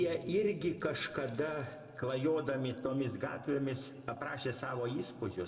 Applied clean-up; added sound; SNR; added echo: none; Chime; -5 dB; reverberation time 1.9 s.